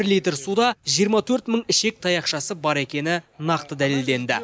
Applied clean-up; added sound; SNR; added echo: none; none; none; none.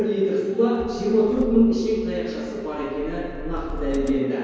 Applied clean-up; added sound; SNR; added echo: none; Motor vehicle (road); 12 dB; reverberation time 2.2 s.